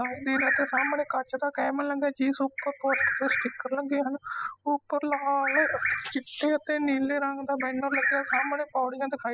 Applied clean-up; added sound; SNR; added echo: classical method spectral subtraction.